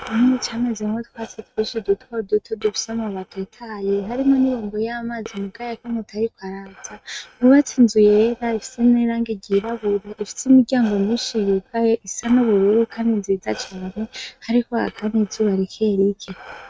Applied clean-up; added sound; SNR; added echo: neural mask model RNNoise.